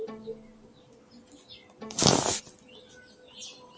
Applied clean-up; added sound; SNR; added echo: none; Bowed string instrument; 17 dB; none.